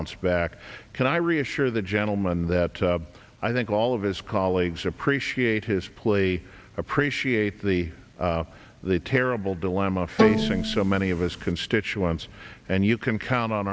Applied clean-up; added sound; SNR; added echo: none; Bowed string instrument; 0 dB; none.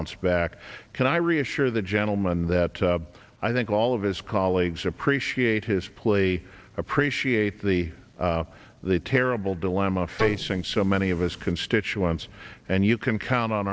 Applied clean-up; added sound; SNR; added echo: neural separator model SepFormer DNS4.